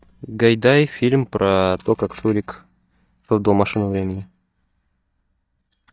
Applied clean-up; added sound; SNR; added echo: neural mask model DeepFilterNet 3.